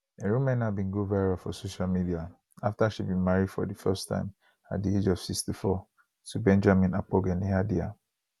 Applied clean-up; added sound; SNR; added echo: none; none; none; none.